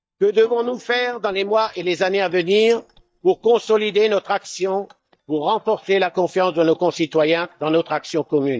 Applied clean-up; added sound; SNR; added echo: neural mask model DeepFilterNet 3.